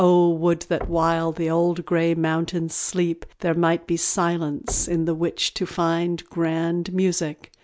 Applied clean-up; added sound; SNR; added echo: none; Knock; 18 dB; none.